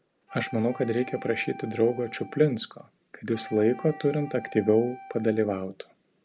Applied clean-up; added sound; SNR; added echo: none; Wind instrument, woodwind instrument; 17 dB; none.